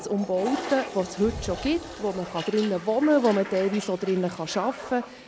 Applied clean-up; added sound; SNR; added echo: none; Toilet flush; 12 dB; none.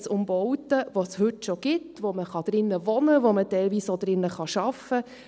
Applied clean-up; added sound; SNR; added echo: none; none; none; none.